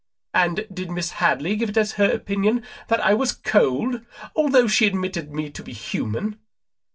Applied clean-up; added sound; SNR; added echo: none; none; none; reverberation time 0.1 s.